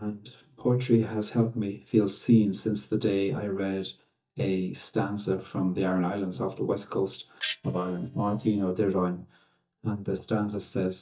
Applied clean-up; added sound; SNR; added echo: neural mask model DeepFilterNet 3.